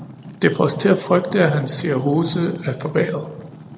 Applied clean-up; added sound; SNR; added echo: none; Fire; 14 dB; none.